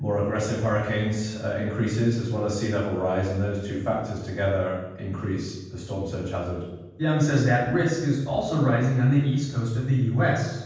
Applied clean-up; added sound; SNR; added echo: none; none; none; reverberation time 1.2 s.